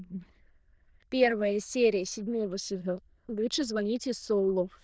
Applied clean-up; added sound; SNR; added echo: neural diffusion model UNIVERSE++.